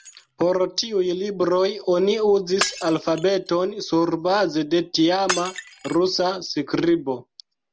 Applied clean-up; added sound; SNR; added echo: none; Shatter; 15 dB; none.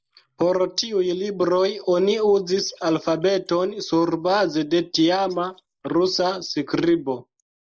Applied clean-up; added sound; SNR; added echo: neural mask model Resemble Enhance denoiser.